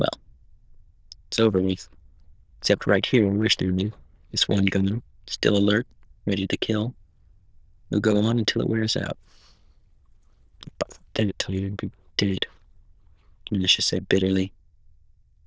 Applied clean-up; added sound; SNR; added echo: neural diffusion model UNIVERSE++.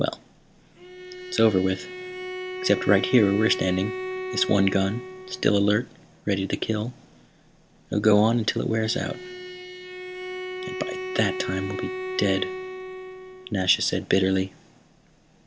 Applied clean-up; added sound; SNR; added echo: none; Bowed string instrument; 10 dB; none.